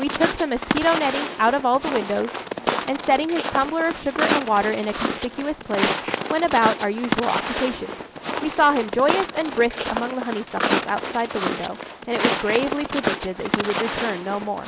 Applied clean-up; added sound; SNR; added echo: none; Walk, footsteps; 3 dB; none.